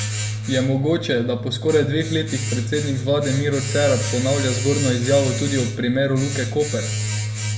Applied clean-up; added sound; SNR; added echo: none; Domestic sounds, home sounds; 4 dB; reverberation time 0.6 s.